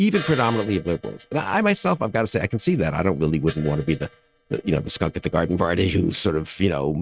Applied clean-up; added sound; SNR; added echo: neural mask model RNNoise.